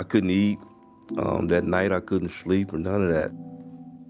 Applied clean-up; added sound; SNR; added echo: none; none; none; none.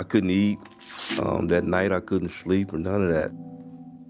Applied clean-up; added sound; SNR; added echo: none; Tearing; 17 dB; none.